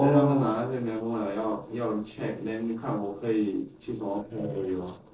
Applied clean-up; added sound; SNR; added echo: neural separator model SepFormer DNS4.